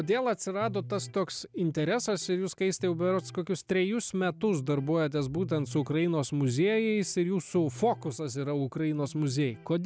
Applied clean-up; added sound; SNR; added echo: none; Electric guitar; 18 dB; none.